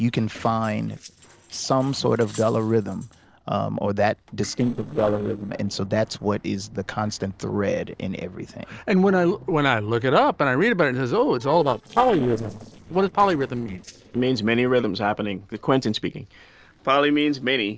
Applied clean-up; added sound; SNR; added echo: neural separator model SepFormer DNS4.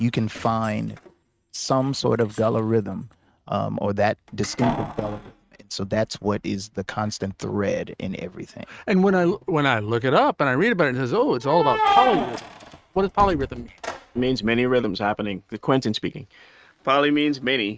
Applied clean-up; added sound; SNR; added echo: neural mask model RNNoise.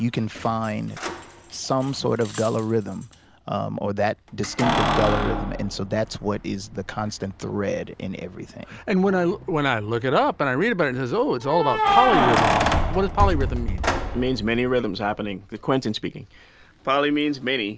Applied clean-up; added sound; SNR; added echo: none; Keys jangling; 3 dB; none.